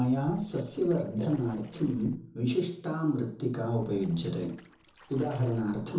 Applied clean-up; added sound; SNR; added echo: neural separator model SepFormer DNS4.